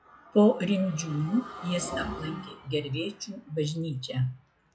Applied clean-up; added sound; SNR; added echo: classical method log-MMSE.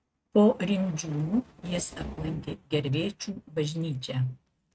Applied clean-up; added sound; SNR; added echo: neural mask model RNNoise.